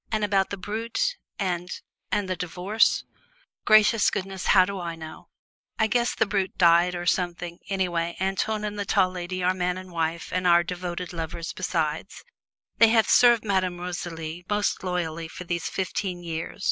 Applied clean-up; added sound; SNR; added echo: neural mask model Resemble Enhance denoiser.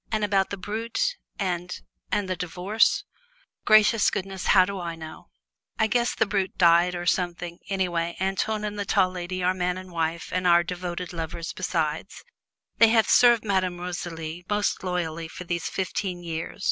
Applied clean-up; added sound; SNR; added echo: none; none; none; none.